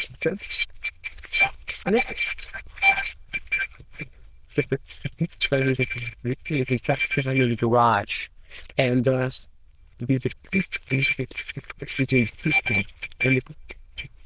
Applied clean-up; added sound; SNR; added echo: neural diffusion model UNIVERSE++.